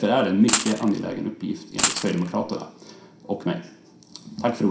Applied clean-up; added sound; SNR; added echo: none; Coin (dropping); 2 dB; reverberation time 0.5 s.